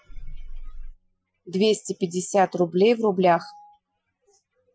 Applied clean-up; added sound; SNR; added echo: classical method Wiener filter.